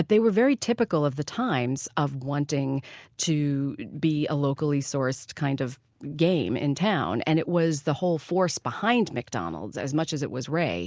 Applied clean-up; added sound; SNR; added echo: none; none; none; none.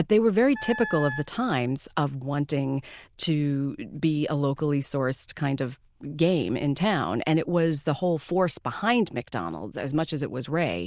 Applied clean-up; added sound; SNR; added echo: neural diffusion model UNIVERSE++.